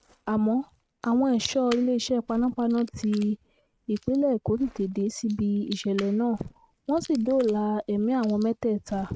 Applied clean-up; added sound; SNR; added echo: neural mask model RNNoise.